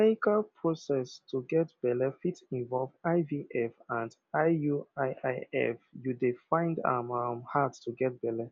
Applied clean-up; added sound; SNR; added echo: none; none; none; none.